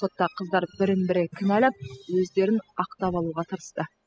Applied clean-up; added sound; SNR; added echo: classical method spectral subtraction.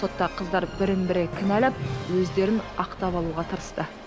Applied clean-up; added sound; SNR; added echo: none; Fireworks; 9 dB; none.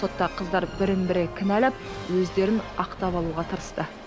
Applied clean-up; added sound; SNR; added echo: none; none; none; none.